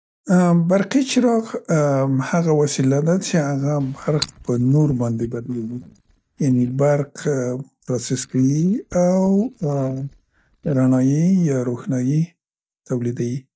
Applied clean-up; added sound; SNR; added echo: neural mask model DeepFilterNet 3.